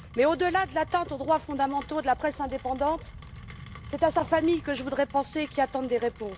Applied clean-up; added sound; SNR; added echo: none; Rain; 16 dB; none.